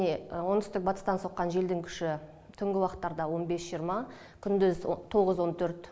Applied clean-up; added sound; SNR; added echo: none; none; none; none.